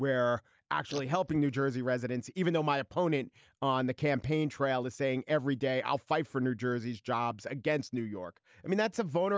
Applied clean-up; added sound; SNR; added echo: neural mask model Resemble Enhance denoiser.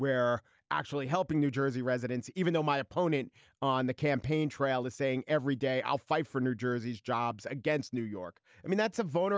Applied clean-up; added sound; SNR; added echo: none; none; none; none.